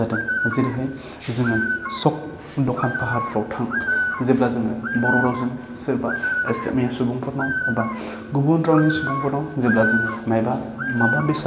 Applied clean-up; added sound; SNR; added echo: none; Bird; 5 dB; none.